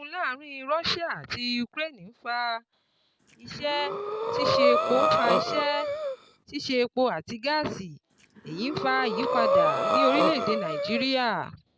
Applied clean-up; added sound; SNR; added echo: none; Breathing; -3 dB; none.